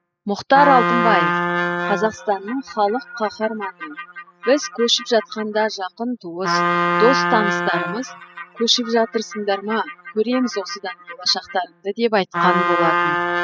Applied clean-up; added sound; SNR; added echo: classical method spectral subtraction.